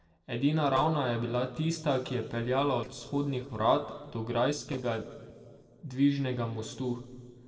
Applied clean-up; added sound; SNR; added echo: neural separator model SepFormer DNS4.